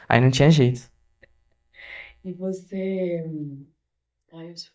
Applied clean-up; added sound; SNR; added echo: neural mask model DeepFilterNet 3.